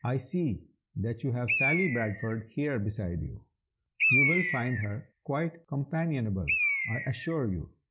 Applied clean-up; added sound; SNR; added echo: none; Bird; 2 dB; none.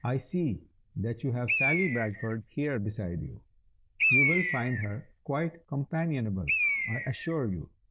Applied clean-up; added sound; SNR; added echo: neural diffusion model UNIVERSE++.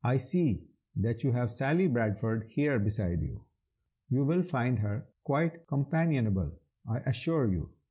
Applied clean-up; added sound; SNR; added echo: none; none; none; none.